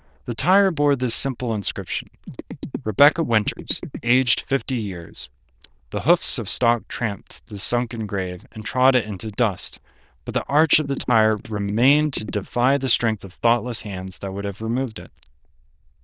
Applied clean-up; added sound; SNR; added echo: neural diffusion model UNIVERSE++.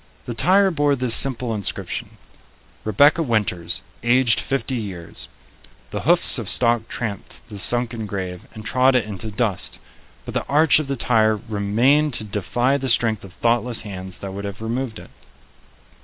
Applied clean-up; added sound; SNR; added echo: none; none; none; none.